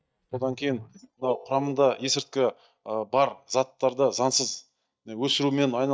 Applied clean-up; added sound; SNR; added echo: neural mask model DeepFilterNet 3.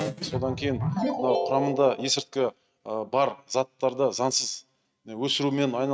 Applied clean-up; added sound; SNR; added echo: neural mask model RNNoise.